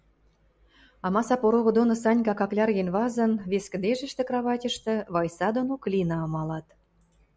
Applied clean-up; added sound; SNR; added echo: none; none; none; none.